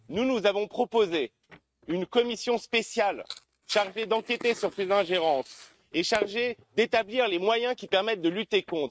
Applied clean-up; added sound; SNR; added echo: neural mask model RNNoise.